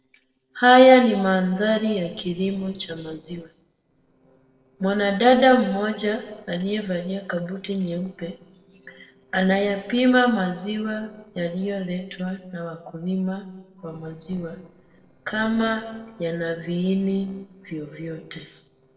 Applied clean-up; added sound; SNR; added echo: neural separator model SepFormer DNS4.